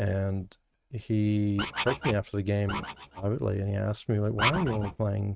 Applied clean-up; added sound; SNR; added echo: neural mask model RNNoise.